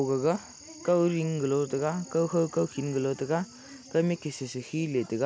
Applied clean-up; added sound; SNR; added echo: none; none; none; none.